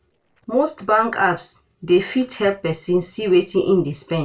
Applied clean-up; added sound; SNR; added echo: neural separator model SepFormer DNS4.